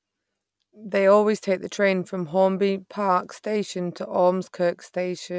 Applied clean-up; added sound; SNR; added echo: none; none; none; none.